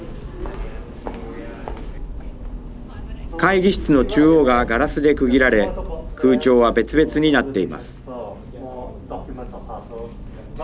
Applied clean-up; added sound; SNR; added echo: none; Accelerating, revving, vroom; 11 dB; none.